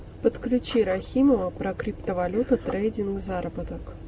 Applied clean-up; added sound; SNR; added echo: none; none; none; none.